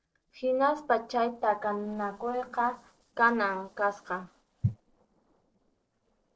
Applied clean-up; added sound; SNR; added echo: neural separator model SepFormer DNS4.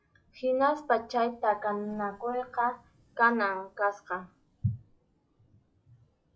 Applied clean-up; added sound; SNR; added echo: classical method log-MMSE.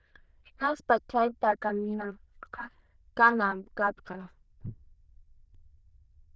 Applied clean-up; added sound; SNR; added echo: neural diffusion model UNIVERSE++.